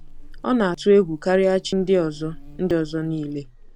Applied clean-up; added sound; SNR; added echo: none; Buzz; 18 dB; none.